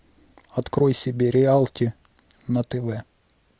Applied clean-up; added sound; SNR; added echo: none; none; none; none.